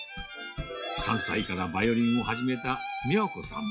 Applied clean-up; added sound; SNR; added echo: classical method log-MMSE.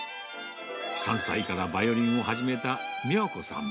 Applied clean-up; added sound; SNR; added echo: none; none; none; none.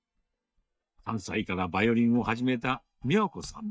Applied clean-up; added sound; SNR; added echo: neural mask model DeepFilterNet 3.